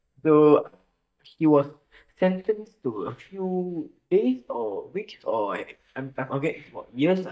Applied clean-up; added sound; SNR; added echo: neural mask model DeepFilterNet 3.